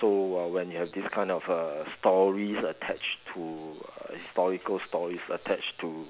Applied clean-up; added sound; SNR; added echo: none; none; none; none.